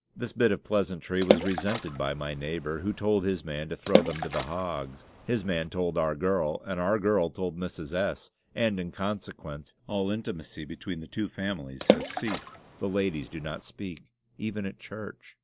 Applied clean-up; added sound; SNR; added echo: none; Water / Splash, splatter; 0 dB; none.